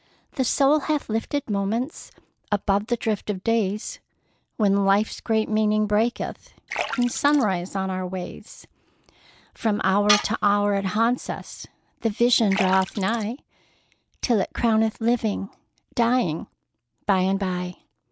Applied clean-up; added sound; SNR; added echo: none; Tools + Splash, splatter; 10 dB; none.